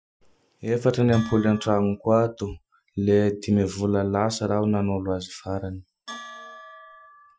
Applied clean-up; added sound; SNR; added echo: classical method Wiener filter.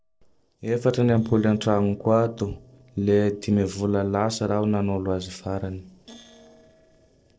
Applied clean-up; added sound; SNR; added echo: neural separator model SepFormer DNS4.